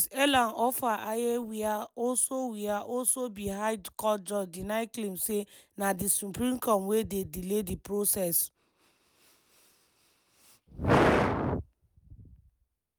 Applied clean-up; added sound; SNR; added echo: none; none; none; none.